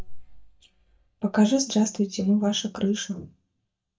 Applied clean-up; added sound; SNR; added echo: neural mask model DeepFilterNet 3.